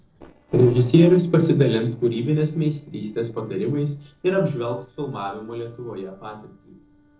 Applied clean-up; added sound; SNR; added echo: neural separator model SepFormer DNS4.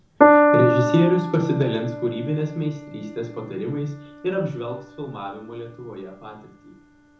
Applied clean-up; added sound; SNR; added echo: none; Piano; -1 dB; reverberation time 0.6 s.